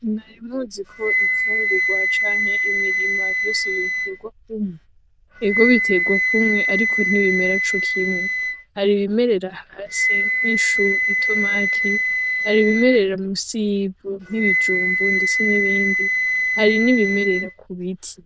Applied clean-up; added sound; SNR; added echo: neural diffusion model UNIVERSE++.